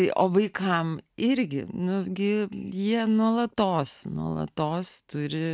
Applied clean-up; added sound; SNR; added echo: none; none; none; none.